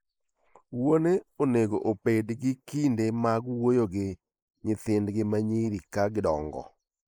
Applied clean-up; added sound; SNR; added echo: neural mask model Resemble Enhance denoiser.